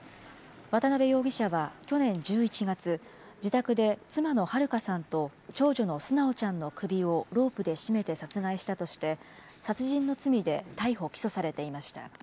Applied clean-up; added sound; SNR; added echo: none; none; none; none.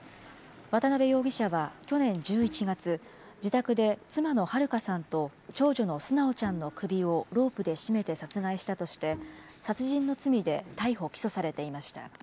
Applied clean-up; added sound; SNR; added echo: none; Bowed string instrument; 19 dB; none.